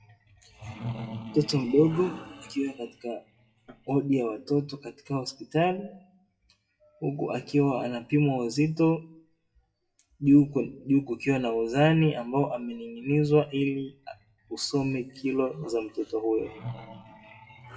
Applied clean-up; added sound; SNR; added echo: classical method WPE with log-MMSE.